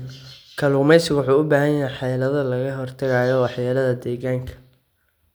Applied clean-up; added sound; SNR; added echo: none; none; none; none.